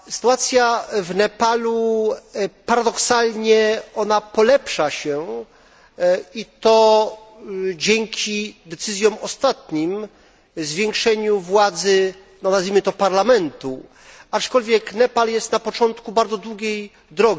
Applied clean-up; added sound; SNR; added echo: none; none; none; none.